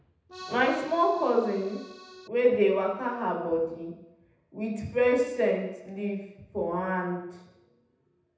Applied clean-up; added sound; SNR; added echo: none; Accordion; 16 dB; reverberation time 0.8 s.